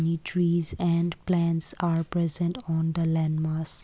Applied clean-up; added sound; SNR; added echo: none; none; none; none.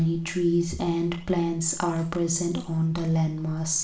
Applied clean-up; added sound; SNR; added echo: none; none; none; reverberation time 0.5 s.